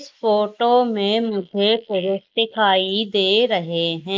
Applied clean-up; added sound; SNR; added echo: neural mask model Resemble Enhance denoiser.